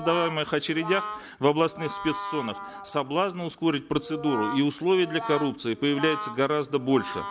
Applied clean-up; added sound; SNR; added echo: none; Brass instrument; 10 dB; none.